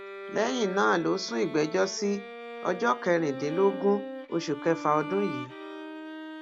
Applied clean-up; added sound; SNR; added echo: none; Bowed string instrument; 11 dB; none.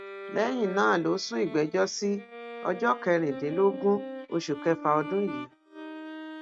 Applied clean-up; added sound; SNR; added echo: neural mask model RNNoise.